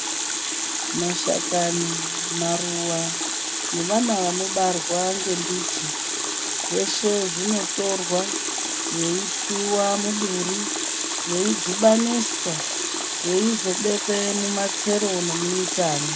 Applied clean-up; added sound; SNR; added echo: none; Water tap, faucet; 0 dB; none.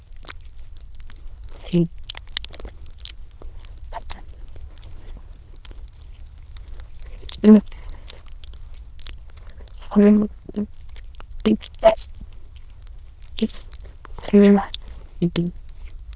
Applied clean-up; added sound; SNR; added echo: neural diffusion model UNIVERSE++.